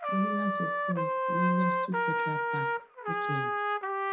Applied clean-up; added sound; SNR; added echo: none; Trumpet; -4 dB; reverberation time 0.5 s.